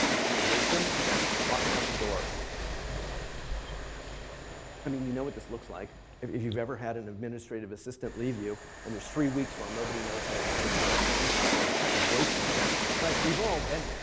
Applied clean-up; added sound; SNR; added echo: none; Train; -4 dB; none.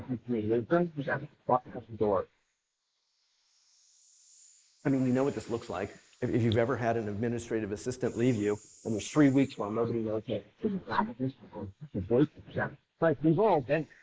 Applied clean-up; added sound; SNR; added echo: neural mask model Resemble Enhance denoiser.